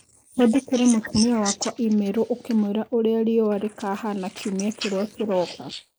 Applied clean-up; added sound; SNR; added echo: neural mask model Resemble Enhance denoiser.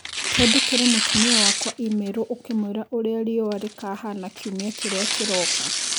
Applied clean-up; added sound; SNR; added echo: none; Tearing; 0 dB; none.